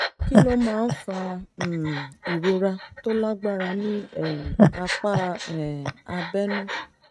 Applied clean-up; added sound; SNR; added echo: neural mask model RNNoise.